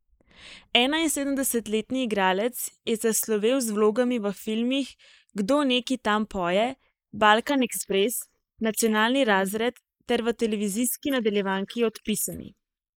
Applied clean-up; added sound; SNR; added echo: neural mask model Resemble Enhance denoiser.